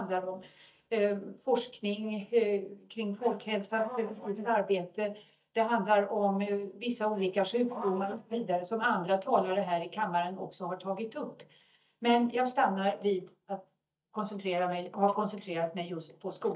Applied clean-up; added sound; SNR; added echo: neural mask model DeepFilterNet 3.